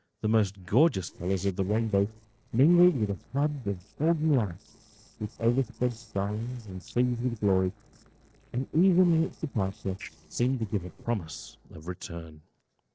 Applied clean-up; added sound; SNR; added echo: neural separator model SepFormer DNS4.